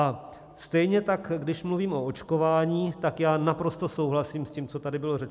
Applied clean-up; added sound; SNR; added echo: none; none; none; none.